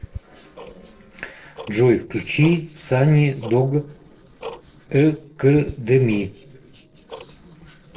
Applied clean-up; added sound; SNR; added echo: neural separator model SepFormer DNS4.